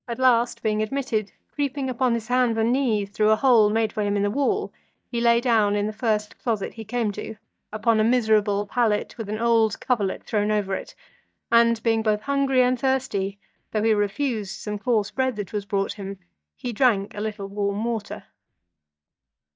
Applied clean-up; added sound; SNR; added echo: neural mask model DeepFilterNet 3.